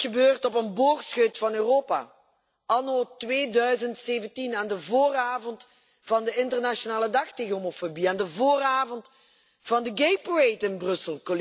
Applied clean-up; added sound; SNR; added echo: none; none; none; none.